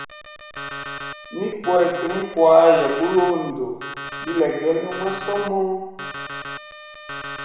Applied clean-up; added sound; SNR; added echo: none; Alarm; 9 dB; reverberation time 1.0 s.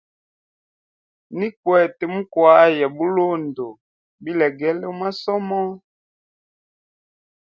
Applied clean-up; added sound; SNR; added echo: none; none; none; none.